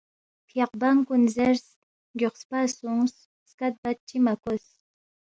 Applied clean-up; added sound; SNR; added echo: none; none; none; none.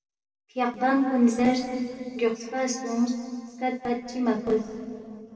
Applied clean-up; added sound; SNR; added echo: none; none; none; reverberation time 2.3 s.